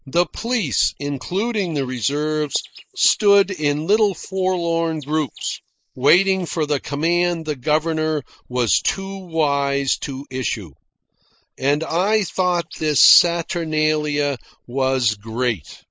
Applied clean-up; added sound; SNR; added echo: neural mask model Resemble Enhance denoiser.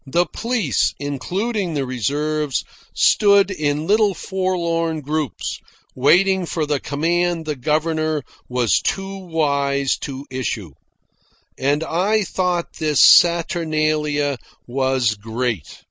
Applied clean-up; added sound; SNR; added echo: none; none; none; none.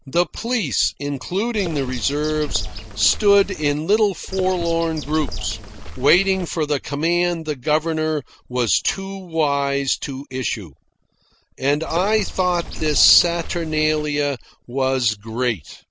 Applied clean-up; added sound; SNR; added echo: none; Bird; 7 dB; none.